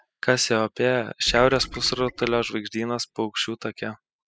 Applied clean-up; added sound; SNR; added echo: classical method spectral subtraction.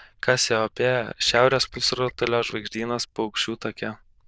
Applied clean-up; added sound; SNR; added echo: neural diffusion model UNIVERSE++.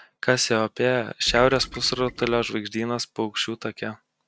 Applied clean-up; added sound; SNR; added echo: neural mask model RNNoise.